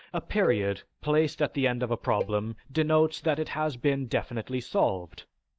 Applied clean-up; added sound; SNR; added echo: neural mask model DeepFilterNet 3.